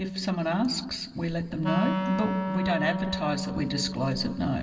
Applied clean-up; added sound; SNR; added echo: none; Wind instrument, woodwind instrument; 3 dB; reverberation time 2.5 s.